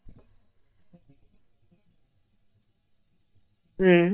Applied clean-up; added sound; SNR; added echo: neural mask model DeepFilterNet 3.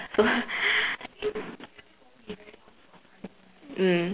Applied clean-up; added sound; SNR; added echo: none; none; none; none.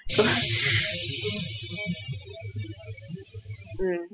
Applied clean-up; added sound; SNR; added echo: classical method spectral subtraction.